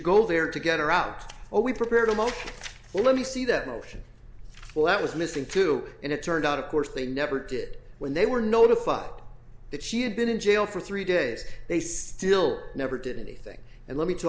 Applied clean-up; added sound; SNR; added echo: none; none; none; none.